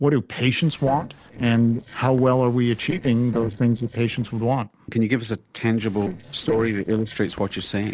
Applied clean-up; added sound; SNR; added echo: neural separator model SepFormer DNS4.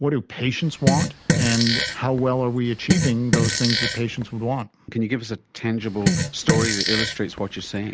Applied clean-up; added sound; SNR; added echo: none; Fart; 0 dB; none.